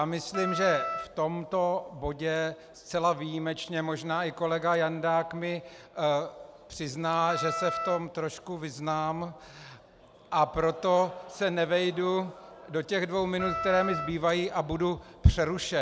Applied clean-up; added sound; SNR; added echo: none; Wind instrument, woodwind instrument; 5 dB; none.